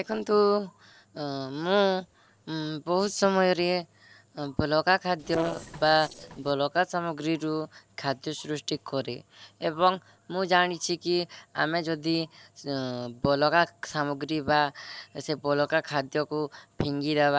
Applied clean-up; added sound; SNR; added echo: neural separator model SepFormer DNS4.